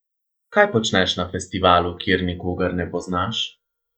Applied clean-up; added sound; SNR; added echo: neural mask model DeepFilterNet 3.